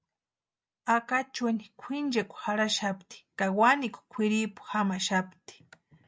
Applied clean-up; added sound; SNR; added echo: none; none; none; none.